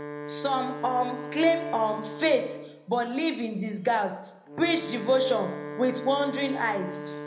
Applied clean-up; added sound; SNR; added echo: none; Wind instrument, woodwind instrument; 11 dB; reverberation time 0.7 s.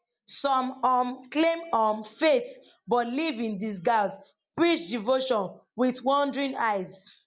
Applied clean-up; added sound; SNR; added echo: none; none; none; none.